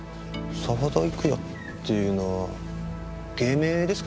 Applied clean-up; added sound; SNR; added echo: none; Sliding door / Train; 19 dB; none.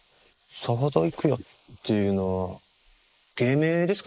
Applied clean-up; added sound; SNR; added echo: neural mask model Resemble Enhance denoiser.